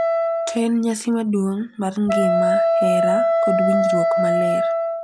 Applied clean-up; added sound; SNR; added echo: none; Wind instrument, woodwind instrument; -4 dB; none.